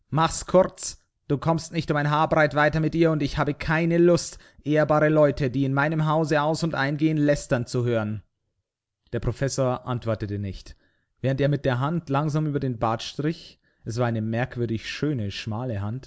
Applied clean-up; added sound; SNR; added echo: none; none; none; none.